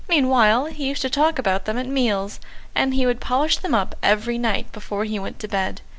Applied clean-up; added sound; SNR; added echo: none; none; none; none.